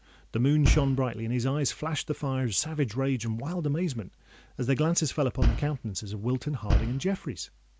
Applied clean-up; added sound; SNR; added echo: none; Bass drum; 0 dB; none.